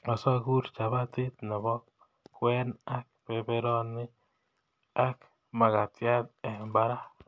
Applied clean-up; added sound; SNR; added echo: none; none; none; none.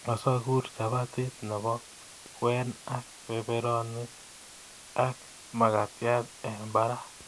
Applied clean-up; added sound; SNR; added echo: none; Water; 16 dB; none.